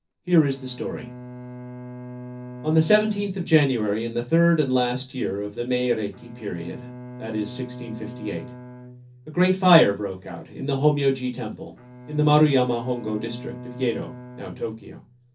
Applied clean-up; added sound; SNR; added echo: none; Bowed string instrument; 16 dB; reverberation time 0.3 s.